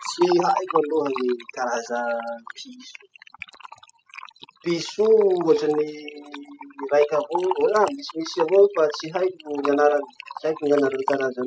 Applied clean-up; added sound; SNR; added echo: classical method spectral subtraction.